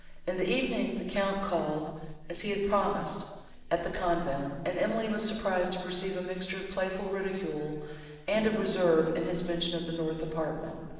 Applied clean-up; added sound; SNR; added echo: neural separator model SepFormer DNS4.